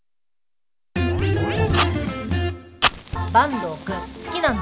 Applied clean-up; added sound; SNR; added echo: none; Fire; 8 dB; none.